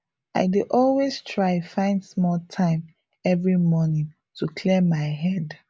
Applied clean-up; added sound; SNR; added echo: none; none; none; none.